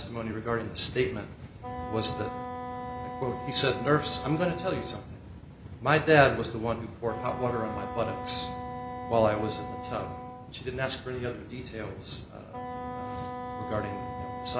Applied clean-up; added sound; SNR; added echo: none; Wind instrument, woodwind instrument; 11 dB; none.